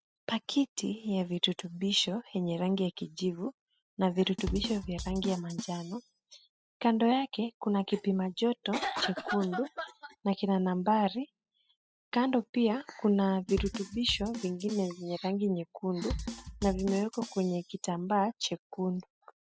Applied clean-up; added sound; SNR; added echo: classical method spectral subtraction.